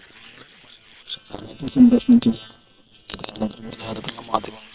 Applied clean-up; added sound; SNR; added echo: neural separator model SepFormer WHAM!.